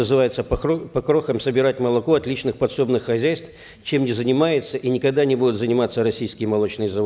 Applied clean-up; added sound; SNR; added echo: none; none; none; none.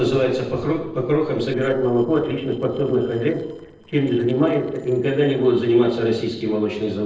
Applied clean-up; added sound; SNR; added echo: neural separator model SepFormer DNS4.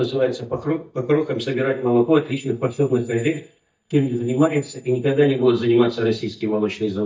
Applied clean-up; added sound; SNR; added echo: neural mask model DeepFilterNet 3.